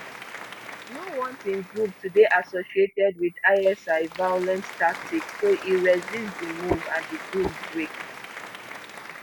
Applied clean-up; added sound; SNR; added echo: none; Applause; 14 dB; none.